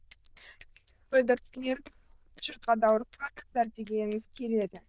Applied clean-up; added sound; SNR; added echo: neural diffusion model UNIVERSE++.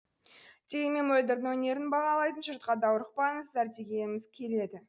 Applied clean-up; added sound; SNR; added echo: none; none; none; none.